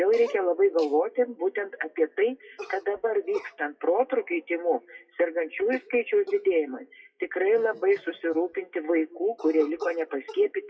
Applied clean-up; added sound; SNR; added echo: classical method WPE with log-MMSE.